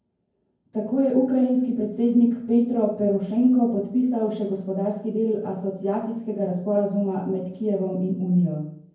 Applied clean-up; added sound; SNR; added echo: none; none; none; reverberation time 0.9 s.